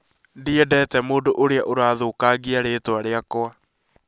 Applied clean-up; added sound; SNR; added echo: none; none; none; none.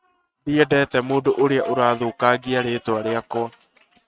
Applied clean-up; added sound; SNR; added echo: neural mask model RNNoise.